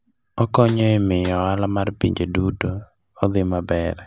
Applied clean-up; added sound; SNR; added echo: none; Snare drum; 19 dB; none.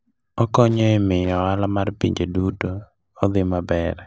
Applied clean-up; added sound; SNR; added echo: neural separator model SepFormer DNS4.